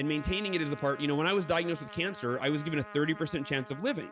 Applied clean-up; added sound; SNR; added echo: none; Trumpet; 16 dB; none.